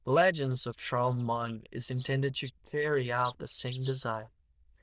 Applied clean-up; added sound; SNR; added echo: neural diffusion model UNIVERSE++.